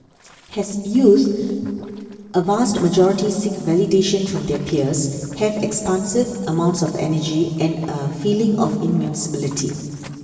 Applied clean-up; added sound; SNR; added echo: neural separator model SepFormer DNS4.